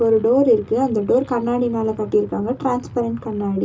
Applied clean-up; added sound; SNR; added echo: none; Truck; 19 dB; reverberation time 0.2 s.